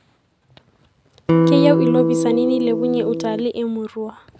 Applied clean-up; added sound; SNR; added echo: none; Electric guitar; -4 dB; none.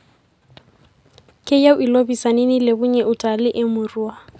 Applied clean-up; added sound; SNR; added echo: none; none; none; none.